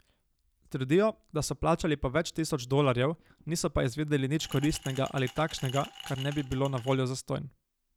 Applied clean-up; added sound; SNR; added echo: none; Glass; 15 dB; none.